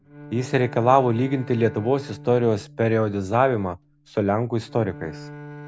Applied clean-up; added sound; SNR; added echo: none; Bowed string instrument; 18 dB; none.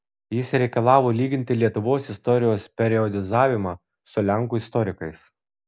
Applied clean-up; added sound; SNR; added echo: none; none; none; none.